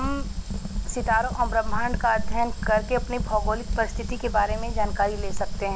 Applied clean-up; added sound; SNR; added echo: none; Fire; 1 dB; none.